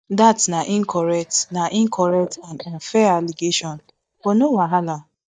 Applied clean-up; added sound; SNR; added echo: neural mask model DeepFilterNet 3.